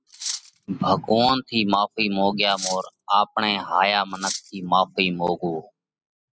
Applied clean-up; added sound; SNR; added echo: classical method spectral subtraction.